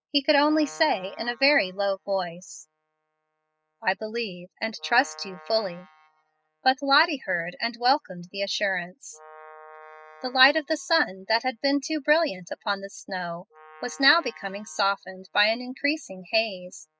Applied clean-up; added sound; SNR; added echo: classical method spectral subtraction.